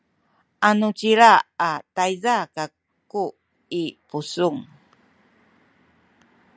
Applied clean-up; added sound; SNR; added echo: none; none; none; none.